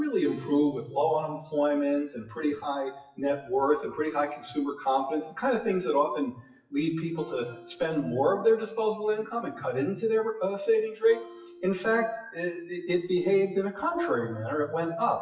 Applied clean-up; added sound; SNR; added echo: classical method WPE with log-MMSE.